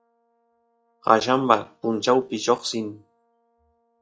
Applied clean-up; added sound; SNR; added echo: classical method log-MMSE.